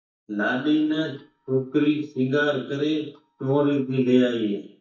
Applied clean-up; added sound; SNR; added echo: neural mask model DeepFilterNet 3.